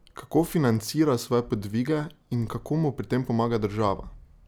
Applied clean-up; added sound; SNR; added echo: none; none; none; none.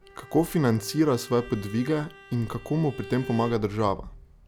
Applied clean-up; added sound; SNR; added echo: none; Bowed string instrument; 18 dB; none.